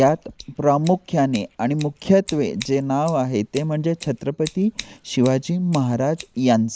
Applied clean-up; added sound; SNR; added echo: neural mask model Resemble Enhance denoiser.